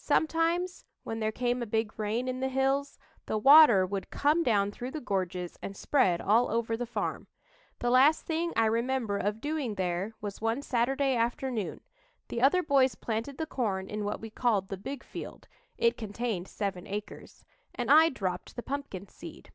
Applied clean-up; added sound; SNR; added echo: none; none; none; none.